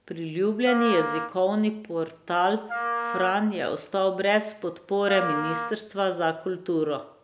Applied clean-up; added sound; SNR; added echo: none; Wind instrument, woodwind instrument; 7 dB; none.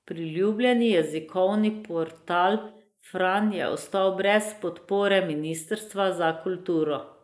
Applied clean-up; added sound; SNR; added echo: neural mask model Resemble Enhance denoiser.